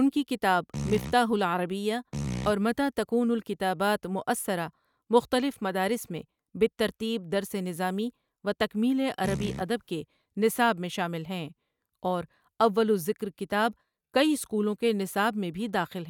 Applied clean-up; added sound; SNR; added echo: neural mask model RNNoise.